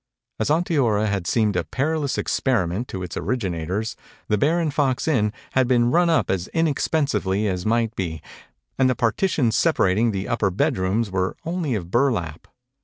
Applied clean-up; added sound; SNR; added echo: none; none; none; none.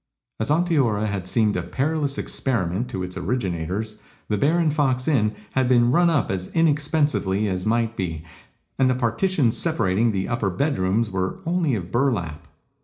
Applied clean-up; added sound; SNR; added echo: none; none; none; reverberation time 0.4 s.